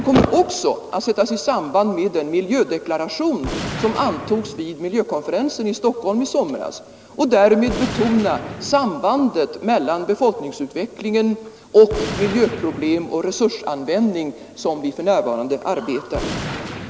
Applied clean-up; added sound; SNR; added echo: none; Gunshot, gunfire; 14 dB; none.